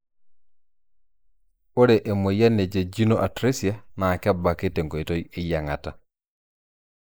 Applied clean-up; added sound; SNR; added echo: neural mask model Resemble Enhance denoiser.